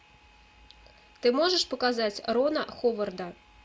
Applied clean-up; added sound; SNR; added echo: none; none; none; none.